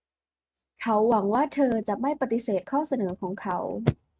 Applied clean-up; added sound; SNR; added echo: neural mask model RNNoise.